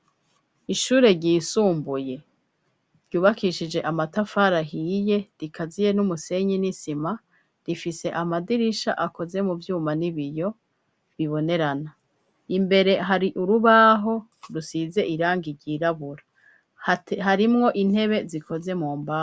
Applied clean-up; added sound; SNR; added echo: none; none; none; none.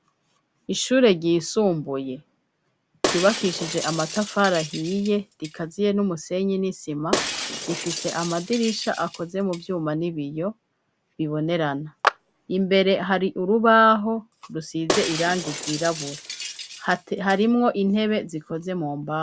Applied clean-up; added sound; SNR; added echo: none; Shatter + Clapping; 8 dB; none.